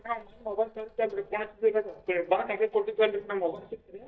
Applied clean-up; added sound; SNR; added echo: neural mask model DeepFilterNet 3.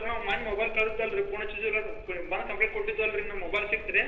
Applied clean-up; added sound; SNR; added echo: none; Rain; 9 dB; reverberation time 1.4 s.